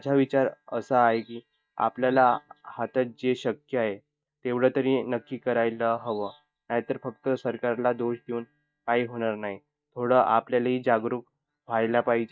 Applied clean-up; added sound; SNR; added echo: neural mask model DeepFilterNet 3.